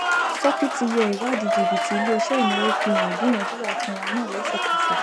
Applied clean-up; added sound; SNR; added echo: none; Applause; -2 dB; none.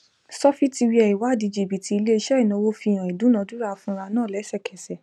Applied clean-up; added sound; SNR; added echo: none; none; none; none.